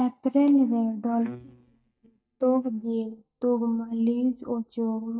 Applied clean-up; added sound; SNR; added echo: neural mask model DeepFilterNet 3.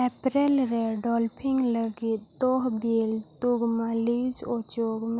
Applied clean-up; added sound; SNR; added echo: none; none; none; none.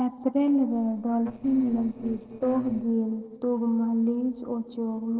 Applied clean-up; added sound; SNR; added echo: neural separator model SepFormer DNS4.